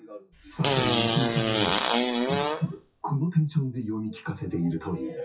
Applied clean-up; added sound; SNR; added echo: classical method WPE with log-MMSE.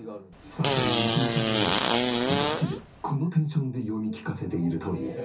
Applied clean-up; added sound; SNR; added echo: none; Fart; -3 dB; reverberation time 0.3 s.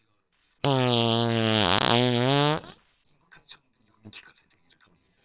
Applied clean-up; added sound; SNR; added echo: neural separator model SepFormer WHAMR!.